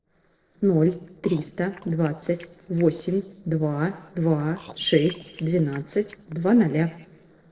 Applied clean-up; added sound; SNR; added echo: neural separator model SepFormer DNS4.